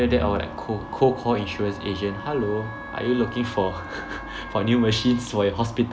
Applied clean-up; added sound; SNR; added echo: none; Wind instrument, woodwind instrument; 17 dB; none.